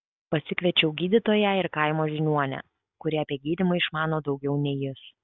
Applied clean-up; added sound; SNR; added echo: none; none; none; none.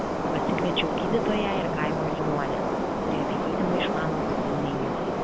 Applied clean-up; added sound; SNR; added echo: none; Subway, metro, underground; -5 dB; none.